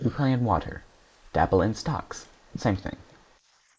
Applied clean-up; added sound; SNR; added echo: neural mask model Resemble Enhance denoiser.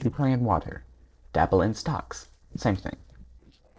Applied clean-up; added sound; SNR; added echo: neural separator model SepFormer DNS4.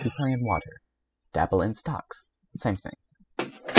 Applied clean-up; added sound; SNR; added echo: classical method spectral subtraction.